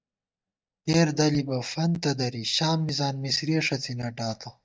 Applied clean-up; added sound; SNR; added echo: neural mask model DeepFilterNet 3.